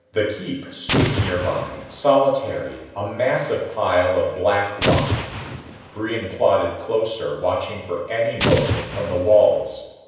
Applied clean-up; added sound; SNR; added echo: none; Explosion; 3 dB; reverberation time 0.9 s.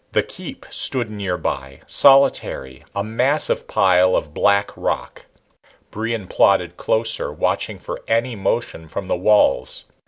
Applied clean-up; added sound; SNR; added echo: none; none; none; none.